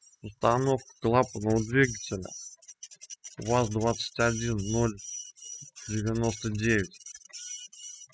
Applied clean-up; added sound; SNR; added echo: classical method spectral subtraction.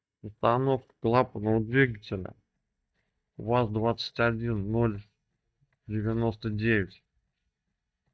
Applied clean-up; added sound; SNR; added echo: neural mask model DeepFilterNet 3.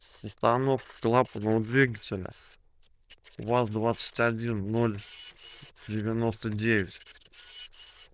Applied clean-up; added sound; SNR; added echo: neural diffusion model UNIVERSE++.